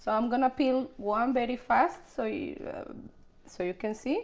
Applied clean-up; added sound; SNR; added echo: none; none; none; none.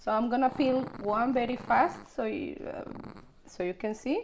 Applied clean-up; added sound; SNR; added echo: none; Growling; 18 dB; none.